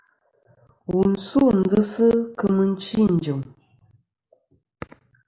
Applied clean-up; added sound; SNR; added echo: none; none; none; none.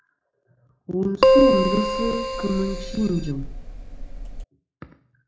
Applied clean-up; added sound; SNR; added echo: none; Keyboard (musical); -5 dB; reverberation time 0.4 s.